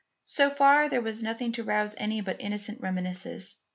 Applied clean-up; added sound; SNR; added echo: none; none; none; none.